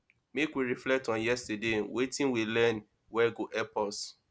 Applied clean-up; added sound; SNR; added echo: none; none; none; none.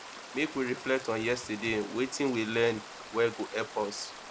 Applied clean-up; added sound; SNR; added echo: none; Stream; 14 dB; none.